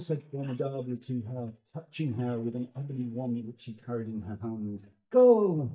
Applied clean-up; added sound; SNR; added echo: neural mask model DeepFilterNet 3.